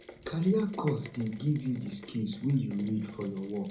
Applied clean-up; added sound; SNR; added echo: none; Rain; 19 dB; reverberation time 0.4 s.